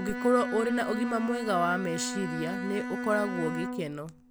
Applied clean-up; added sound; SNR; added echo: none; Bowed string instrument; 5 dB; none.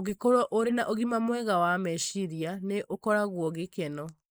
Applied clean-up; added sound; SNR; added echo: neural mask model Resemble Enhance denoiser.